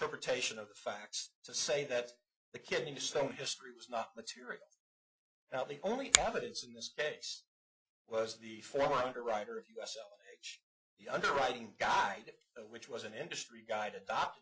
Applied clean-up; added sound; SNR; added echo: classical method Wiener filter.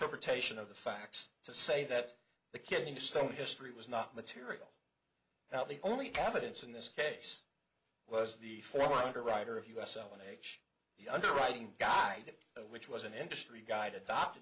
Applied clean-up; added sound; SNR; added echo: neural separator model SepFormer DNS4.